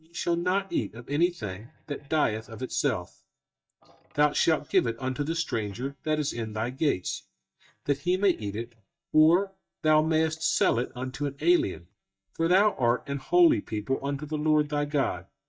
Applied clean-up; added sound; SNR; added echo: neural mask model DeepFilterNet 3.